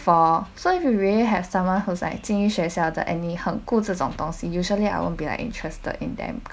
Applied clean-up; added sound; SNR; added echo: none; none; none; none.